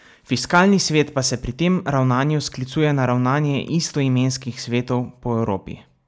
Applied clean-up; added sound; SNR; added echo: none; none; none; none.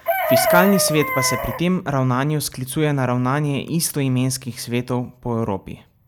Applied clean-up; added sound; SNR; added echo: none; Chicken, rooster; 5 dB; none.